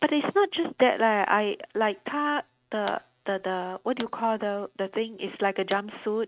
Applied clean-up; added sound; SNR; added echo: neural mask model RNNoise.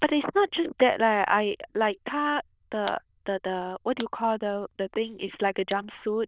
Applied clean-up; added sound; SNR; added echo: neural diffusion model UNIVERSE++.